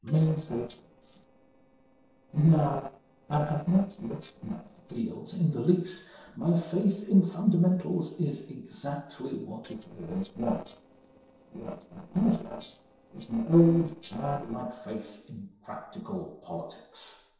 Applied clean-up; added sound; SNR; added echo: neural separator model SepFormer DNS4.